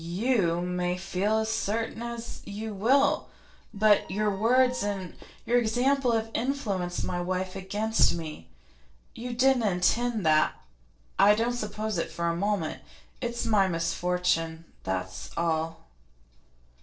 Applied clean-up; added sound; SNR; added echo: neural separator model SepFormer DNS4.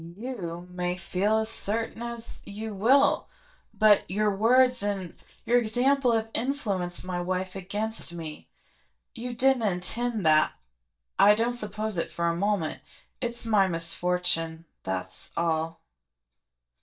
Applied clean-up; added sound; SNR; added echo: neural mask model DeepFilterNet 3.